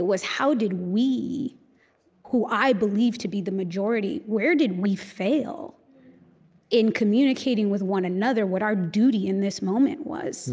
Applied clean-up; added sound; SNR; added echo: none; none; none; none.